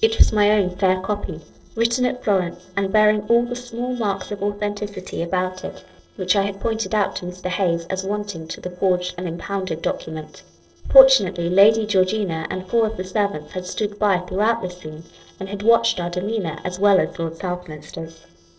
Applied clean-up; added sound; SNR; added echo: neural separator model SepFormer DNS4.